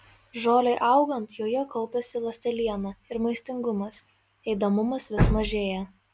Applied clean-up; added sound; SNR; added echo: none; none; none; none.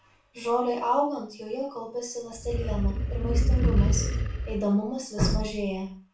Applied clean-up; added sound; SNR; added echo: none; Animal; -4 dB; reverberation time 0.4 s.